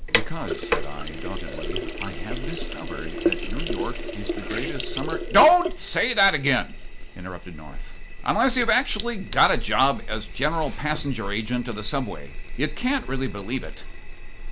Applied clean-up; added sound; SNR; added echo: none; Sink (filling or washing); 3 dB; none.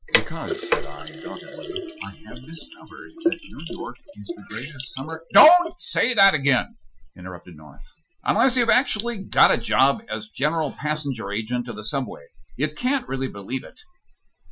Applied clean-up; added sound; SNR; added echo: classical method Wiener filter.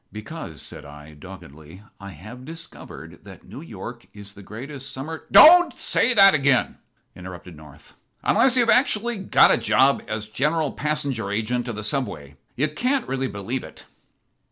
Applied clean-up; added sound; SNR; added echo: none; none; none; none.